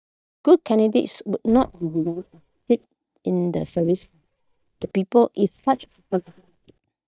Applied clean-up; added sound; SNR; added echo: neural mask model DeepFilterNet 3.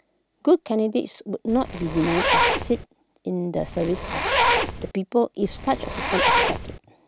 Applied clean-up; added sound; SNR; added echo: none; Zipper (clothing); -3 dB; none.